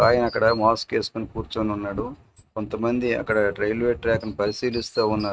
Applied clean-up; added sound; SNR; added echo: neural mask model RNNoise.